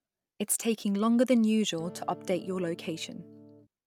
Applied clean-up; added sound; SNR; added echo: none; Electric guitar / Strum; 19 dB; none.